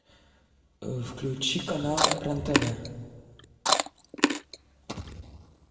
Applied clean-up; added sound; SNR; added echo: none; Chewing, mastication; -5 dB; reverberation time 1.6 s.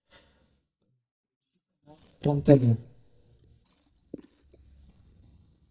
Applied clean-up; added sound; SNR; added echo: neural mask model DeepFilterNet 3.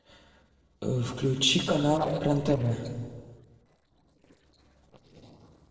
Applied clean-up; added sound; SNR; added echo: neural separator model SepFormer DNS4.